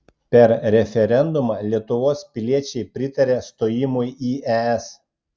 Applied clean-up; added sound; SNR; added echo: none; none; none; none.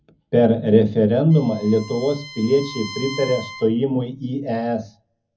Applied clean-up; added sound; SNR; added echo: none; Bowed string instrument; 17 dB; reverberation time 0.4 s.